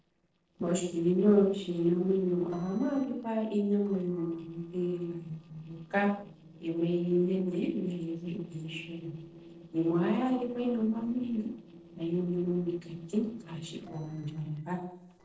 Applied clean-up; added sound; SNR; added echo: neural separator model SepFormer DNS4.